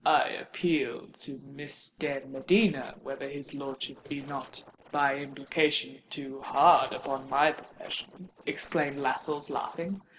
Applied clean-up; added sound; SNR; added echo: neural separator model SepFormer DNS4.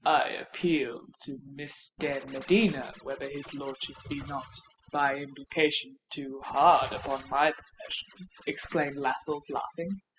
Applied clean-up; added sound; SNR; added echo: classical method spectral subtraction.